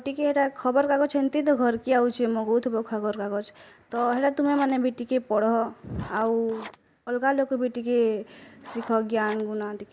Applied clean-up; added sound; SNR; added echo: none; Writing; 19 dB; none.